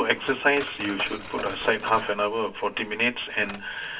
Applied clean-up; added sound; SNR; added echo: none; Coin (dropping); 14 dB; reverberation time 0.2 s.